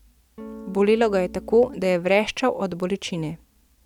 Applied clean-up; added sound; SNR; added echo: none; Electric guitar / Strum; 17 dB; none.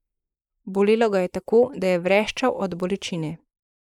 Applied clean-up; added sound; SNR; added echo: neural mask model Resemble Enhance denoiser.